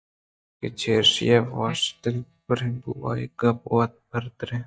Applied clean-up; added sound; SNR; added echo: neural mask model DeepFilterNet 3.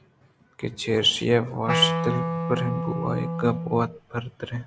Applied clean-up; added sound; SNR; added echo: none; Wind instrument, woodwind instrument; 3 dB; none.